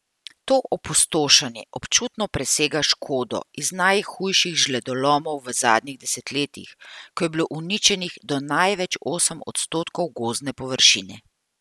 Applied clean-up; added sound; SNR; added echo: none; none; none; none.